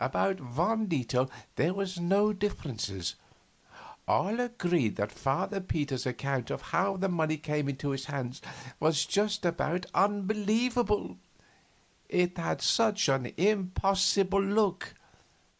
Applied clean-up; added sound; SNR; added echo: none; none; none; none.